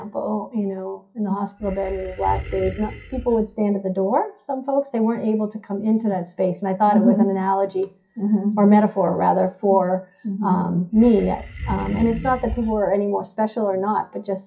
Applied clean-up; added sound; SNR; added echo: classical method WPE with log-MMSE.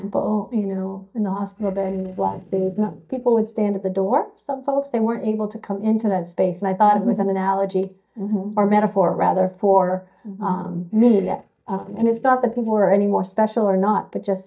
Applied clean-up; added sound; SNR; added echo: neural mask model DeepFilterNet 3.